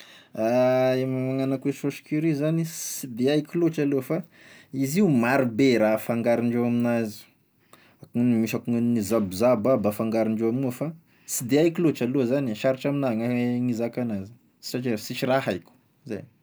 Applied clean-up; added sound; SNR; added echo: none; none; none; none.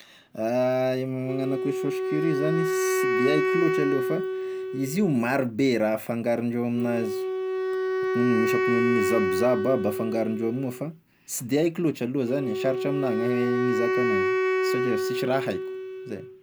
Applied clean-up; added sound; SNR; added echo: none; Wind instrument, woodwind instrument; 0 dB; none.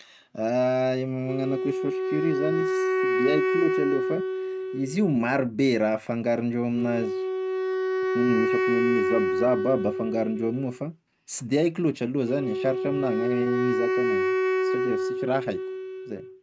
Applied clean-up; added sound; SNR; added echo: neural mask model RNNoise.